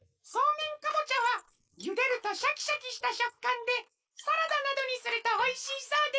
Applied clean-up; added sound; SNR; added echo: neural mask model Resemble Enhance denoiser.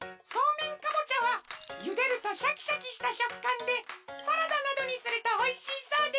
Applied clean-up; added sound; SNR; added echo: none; Keys jangling; 16 dB; none.